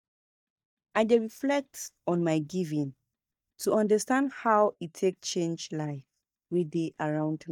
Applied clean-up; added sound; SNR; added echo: neural mask model DeepFilterNet 3.